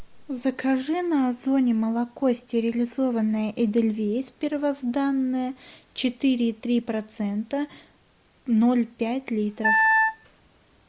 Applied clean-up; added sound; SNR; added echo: none; Wind instrument, woodwind instrument; -3 dB; none.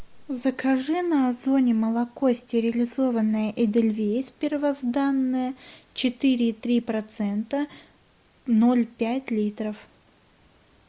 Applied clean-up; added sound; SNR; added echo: none; none; none; none.